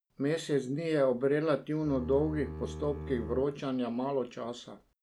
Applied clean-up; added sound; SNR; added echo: none; Bowed string instrument; 9 dB; none.